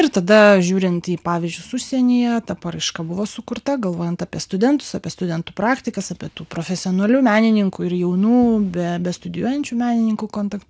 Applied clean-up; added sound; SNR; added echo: none; none; none; none.